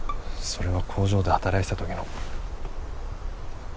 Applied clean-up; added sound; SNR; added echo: none; Bowed string instrument; 19 dB; none.